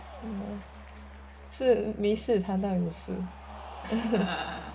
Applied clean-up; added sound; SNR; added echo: none; Musical instrument + Cheering; 14 dB; none.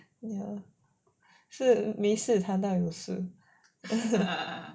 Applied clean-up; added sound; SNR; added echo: none; none; none; none.